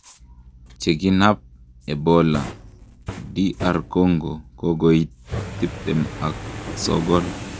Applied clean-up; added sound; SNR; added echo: none; Fire; 12 dB; none.